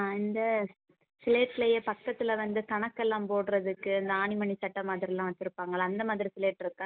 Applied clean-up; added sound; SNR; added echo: none; none; none; none.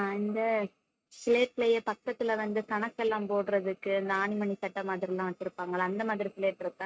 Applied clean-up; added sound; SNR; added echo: neural mask model RNNoise.